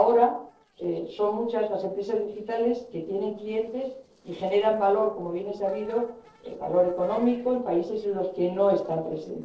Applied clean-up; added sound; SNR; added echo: neural separator model SepFormer DNS4.